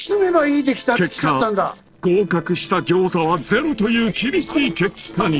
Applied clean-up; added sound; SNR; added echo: neural separator model SepFormer DNS4.